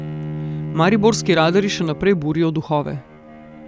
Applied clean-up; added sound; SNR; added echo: none; Bowed string instrument; 10 dB; none.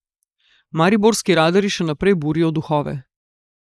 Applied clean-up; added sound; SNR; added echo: neural mask model Resemble Enhance denoiser.